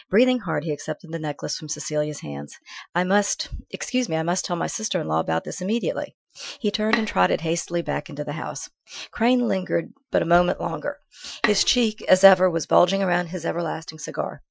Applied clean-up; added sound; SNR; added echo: classical method Wiener filter.